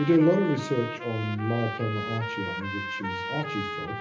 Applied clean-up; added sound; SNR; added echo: none; Trumpet; 7 dB; reverberation time 0.3 s.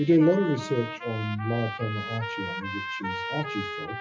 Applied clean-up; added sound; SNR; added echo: classical method WPE with log-MMSE.